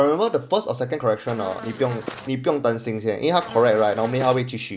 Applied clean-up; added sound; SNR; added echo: none; Buzz; 13 dB; none.